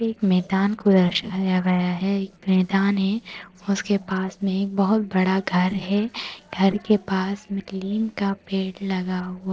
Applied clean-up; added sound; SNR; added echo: neural separator model SepFormer DNS4.